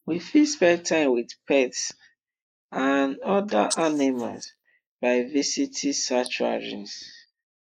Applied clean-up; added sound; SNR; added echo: neural mask model Resemble Enhance denoiser.